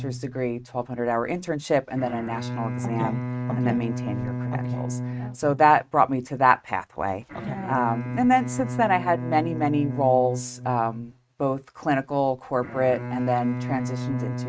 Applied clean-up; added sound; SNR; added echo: neural mask model RNNoise.